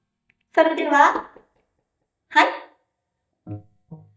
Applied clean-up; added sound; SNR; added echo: neural mask model DeepFilterNet 3.